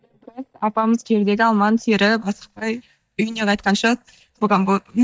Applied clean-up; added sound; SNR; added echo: neural mask model DeepFilterNet 3.